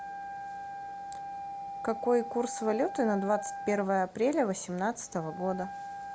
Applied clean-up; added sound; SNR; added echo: none; Wind instrument, woodwind instrument; 9 dB; none.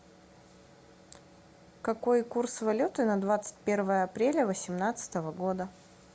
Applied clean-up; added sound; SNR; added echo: none; none; none; none.